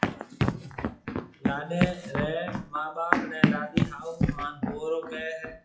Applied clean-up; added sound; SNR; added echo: classical method WPE with log-MMSE.